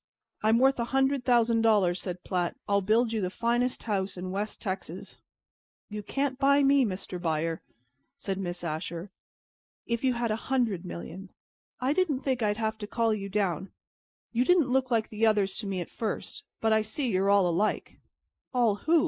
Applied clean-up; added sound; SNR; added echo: neural mask model Resemble Enhance denoiser.